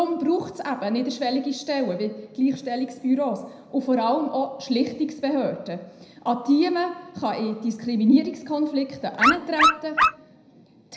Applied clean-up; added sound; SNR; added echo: none; Dog; -3 dB; reverberation time 0.8 s.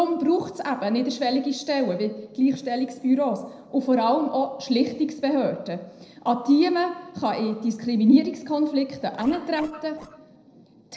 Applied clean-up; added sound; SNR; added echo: neural separator model SepFormer DNS4.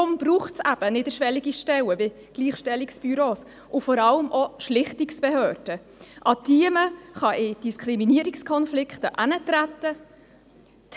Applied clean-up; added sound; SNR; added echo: none; none; none; none.